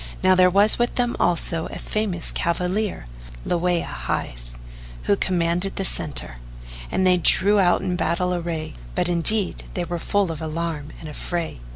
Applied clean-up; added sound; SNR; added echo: none; none; none; none.